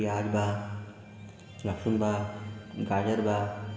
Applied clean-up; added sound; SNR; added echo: none; none; none; reverberation time 2.9 s.